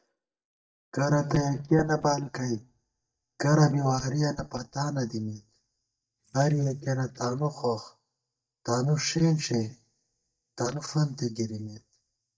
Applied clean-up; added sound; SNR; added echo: neural mask model DeepFilterNet 3.